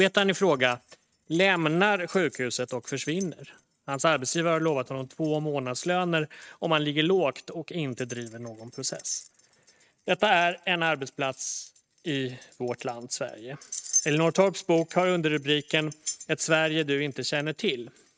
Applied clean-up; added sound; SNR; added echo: neural mask model RNNoise.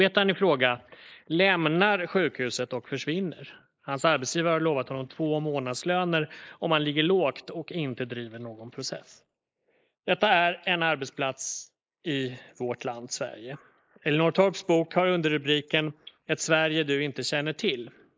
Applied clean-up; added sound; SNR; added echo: neural mask model Resemble Enhance denoiser.